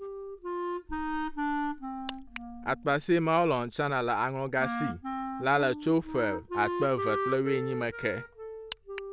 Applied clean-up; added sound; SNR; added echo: none; Wind instrument, woodwind instrument; 5 dB; none.